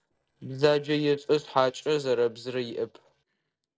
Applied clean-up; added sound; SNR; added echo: neural separator model SepFormer DNS4.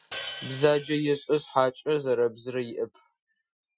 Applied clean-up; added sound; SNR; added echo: classical method Wiener filter.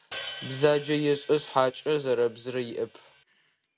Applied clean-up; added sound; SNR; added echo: none; Hi-hat; 13 dB; none.